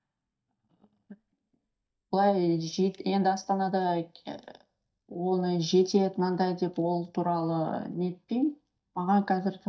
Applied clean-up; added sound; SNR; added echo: neural mask model DeepFilterNet 3.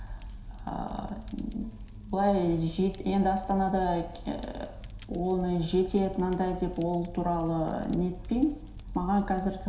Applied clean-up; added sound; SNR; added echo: none; Fire; 12 dB; reverberation time 0.7 s.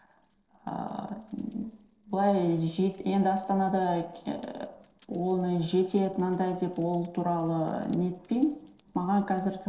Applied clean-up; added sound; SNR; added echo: neural separator model SepFormer DNS4.